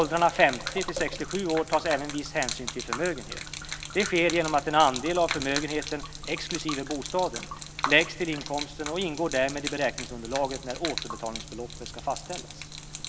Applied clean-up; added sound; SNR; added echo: none; Gurgling / Liquid; 9 dB; none.